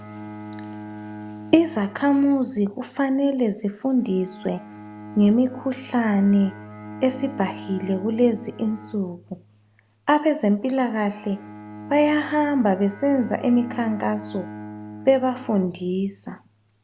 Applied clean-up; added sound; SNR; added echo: none; Bowed string instrument; 16 dB; none.